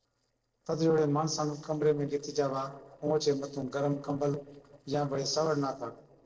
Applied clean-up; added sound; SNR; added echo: neural separator model SepFormer DNS4.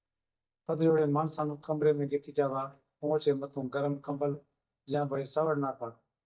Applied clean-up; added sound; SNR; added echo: neural mask model DeepFilterNet 3.